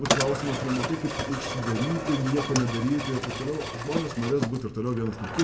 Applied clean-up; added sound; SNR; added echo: none; Mechanisms; 3 dB; reverberation time 0.6 s.